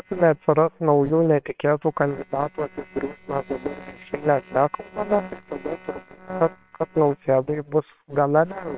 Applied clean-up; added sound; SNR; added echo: neural separator model SepFormer WHAMR!.